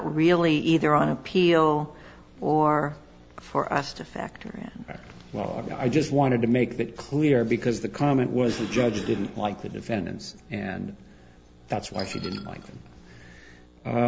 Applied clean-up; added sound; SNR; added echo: none; none; none; none.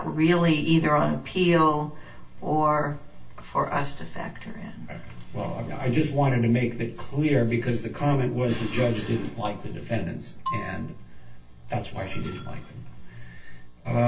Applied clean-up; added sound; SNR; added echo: none; Marimba, xylophone; 12 dB; reverberation time 0.2 s.